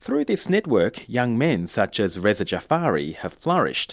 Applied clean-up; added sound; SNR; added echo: none; none; none; none.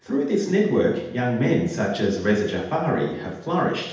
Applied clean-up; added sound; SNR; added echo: none; none; none; reverberation time 0.8 s.